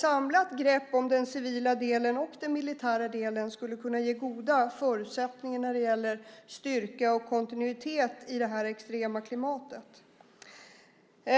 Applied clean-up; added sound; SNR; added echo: none; none; none; none.